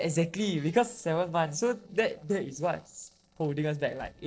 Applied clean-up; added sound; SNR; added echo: neural separator model SepFormer DNS4.